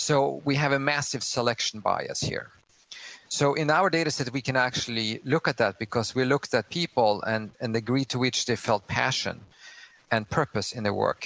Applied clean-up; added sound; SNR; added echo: none; none; none; none.